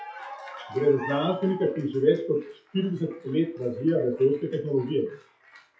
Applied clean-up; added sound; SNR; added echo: classical method WPE with log-MMSE.